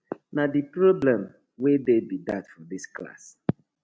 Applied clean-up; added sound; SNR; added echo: none; none; none; none.